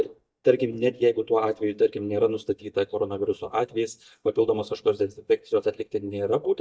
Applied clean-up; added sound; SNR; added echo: neural mask model DeepFilterNet 3.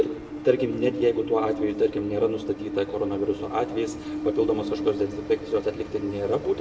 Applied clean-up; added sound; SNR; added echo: none; Train; 8 dB; reverberation time 1.1 s.